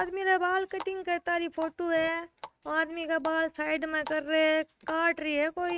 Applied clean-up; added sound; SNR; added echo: neural mask model RNNoise.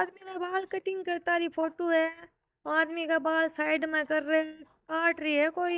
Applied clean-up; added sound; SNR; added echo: neural mask model DeepFilterNet 3.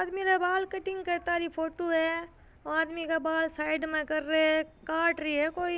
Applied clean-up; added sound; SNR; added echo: none; none; none; none.